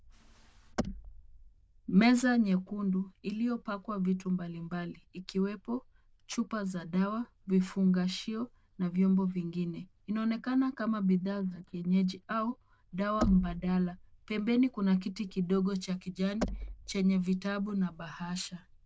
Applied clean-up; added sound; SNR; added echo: neural diffusion model UNIVERSE++.